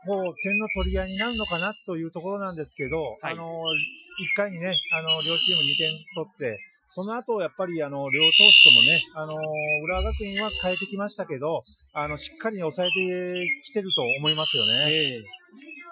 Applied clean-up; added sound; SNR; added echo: classical method Wiener filter.